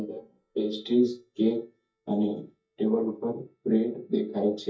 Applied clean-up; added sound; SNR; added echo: neural mask model DeepFilterNet 3.